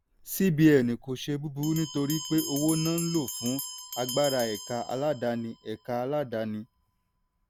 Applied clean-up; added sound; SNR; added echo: none; Bell; 12 dB; none.